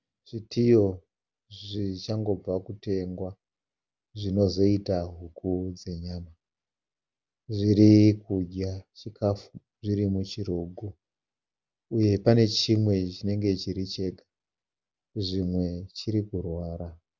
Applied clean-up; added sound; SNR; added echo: none; none; none; none.